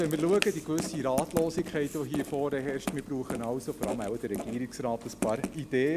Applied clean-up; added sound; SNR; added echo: none; Writing; 7 dB; none.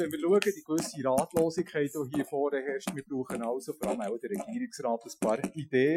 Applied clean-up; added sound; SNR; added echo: classical method Wiener filter.